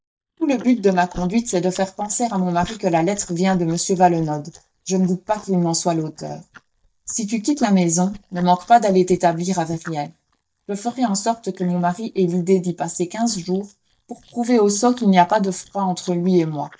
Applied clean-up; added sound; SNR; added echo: neural mask model DeepFilterNet 3.